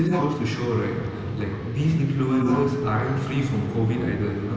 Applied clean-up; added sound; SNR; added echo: neural mask model Resemble Enhance denoiser.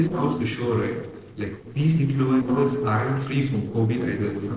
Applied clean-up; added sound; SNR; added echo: neural separator model SepFormer DNS4.